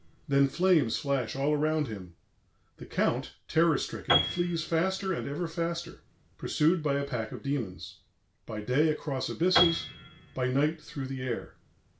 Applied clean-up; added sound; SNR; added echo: none; Piano; 9 dB; none.